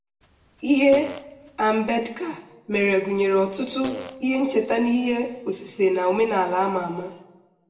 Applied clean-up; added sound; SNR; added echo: none; Fart; 17 dB; reverberation time 0.7 s.